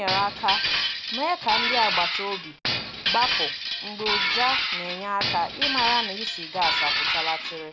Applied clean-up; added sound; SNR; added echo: none; Glass; -2 dB; none.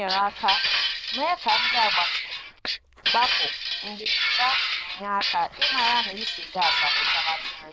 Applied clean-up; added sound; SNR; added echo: neural diffusion model UNIVERSE++.